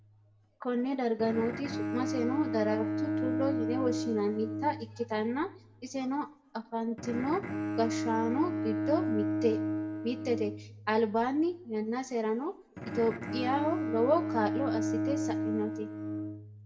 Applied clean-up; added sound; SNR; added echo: none; Bowed string instrument; 2 dB; reverberation time 0.4 s.